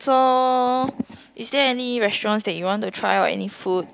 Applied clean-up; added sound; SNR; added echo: none; none; none; none.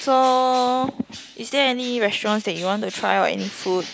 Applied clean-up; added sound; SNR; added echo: none; Bird; 19 dB; none.